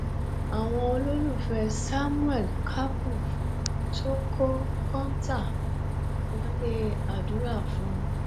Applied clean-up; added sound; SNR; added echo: none; Bus; -4 dB; none.